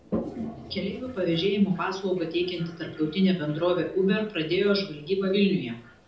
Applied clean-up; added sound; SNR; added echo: none; Toilet flush; 14 dB; reverberation time 0.6 s.